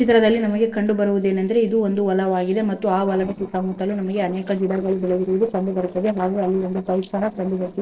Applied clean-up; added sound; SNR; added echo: neural separator model SepFormer DNS4.